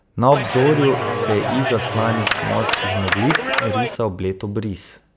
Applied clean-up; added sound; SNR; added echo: none; Clapping; 1 dB; none.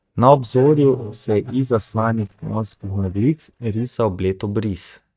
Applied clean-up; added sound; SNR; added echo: neural mask model DeepFilterNet 3.